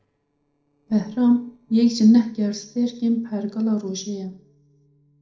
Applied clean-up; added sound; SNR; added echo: neural separator model SepFormer DNS4.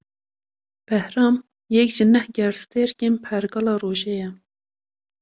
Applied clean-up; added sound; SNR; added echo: none; none; none; none.